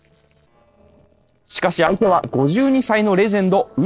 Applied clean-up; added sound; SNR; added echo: neural separator model SepFormer DNS4.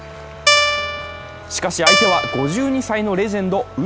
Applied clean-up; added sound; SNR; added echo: none; Guitar; -3 dB; none.